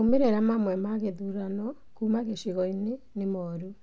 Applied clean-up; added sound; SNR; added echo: none; none; none; none.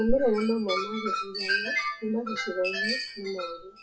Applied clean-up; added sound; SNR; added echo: classical method WPE with log-MMSE.